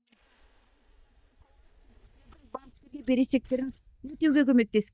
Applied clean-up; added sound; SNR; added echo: neural mask model DeepFilterNet 3.